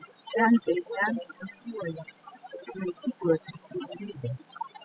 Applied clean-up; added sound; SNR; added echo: classical method spectral subtraction.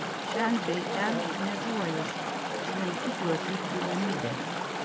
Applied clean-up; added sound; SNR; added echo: none; Chatter / Stream; -1 dB; none.